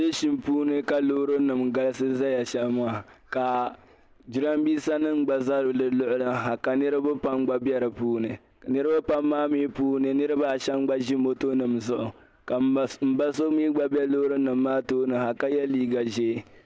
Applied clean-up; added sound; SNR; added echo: none; none; none; none.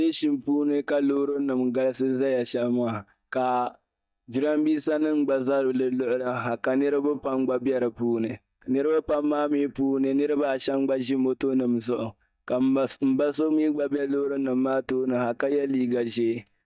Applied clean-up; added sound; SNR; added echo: neural mask model DeepFilterNet 3.